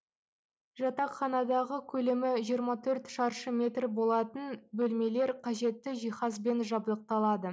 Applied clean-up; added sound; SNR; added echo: none; none; none; none.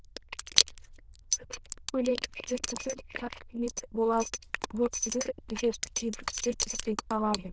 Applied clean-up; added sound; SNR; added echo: neural diffusion model UNIVERSE++.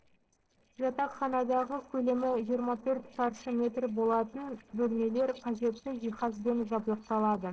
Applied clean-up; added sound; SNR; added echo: neural separator model SepFormer DNS4.